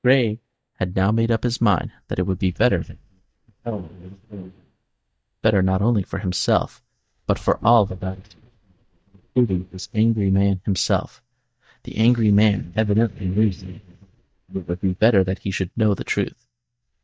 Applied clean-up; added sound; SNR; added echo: neural mask model DeepFilterNet 3.